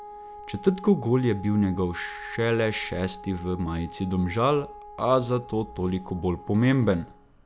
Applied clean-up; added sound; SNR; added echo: none; Wind instrument, woodwind instrument; 17 dB; none.